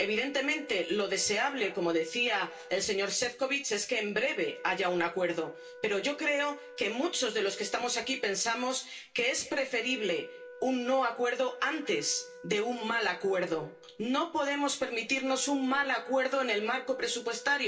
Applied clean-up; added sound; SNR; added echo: none; Wind instrument, woodwind instrument; 18 dB; reverberation time 0.2 s.